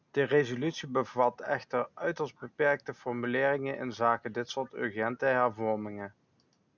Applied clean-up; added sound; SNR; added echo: none; none; none; none.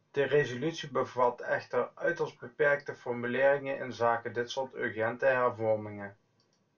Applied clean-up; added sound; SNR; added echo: none; none; none; reverberation time 0.2 s.